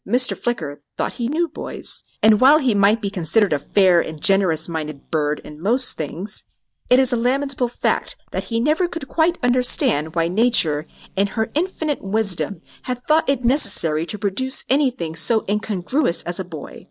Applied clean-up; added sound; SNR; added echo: neural mask model DeepFilterNet 3.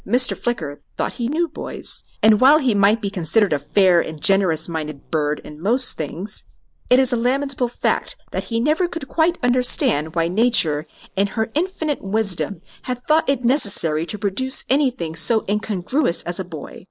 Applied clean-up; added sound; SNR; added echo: neural mask model Resemble Enhance denoiser.